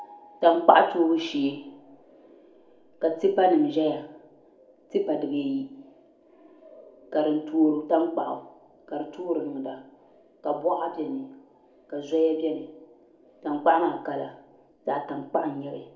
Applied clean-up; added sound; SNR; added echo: none; none; none; reverberation time 0.4 s.